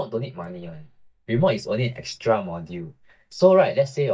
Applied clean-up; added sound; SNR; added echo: neural mask model DeepFilterNet 3.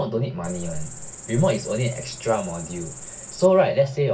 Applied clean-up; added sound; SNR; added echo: none; Cricket; 12 dB; reverberation time 1.3 s.